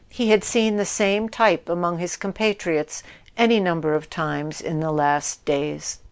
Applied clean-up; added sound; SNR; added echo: none; none; none; none.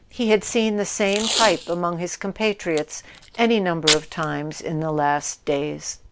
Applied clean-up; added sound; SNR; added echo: none; Packing tape, duct tape; 6 dB; none.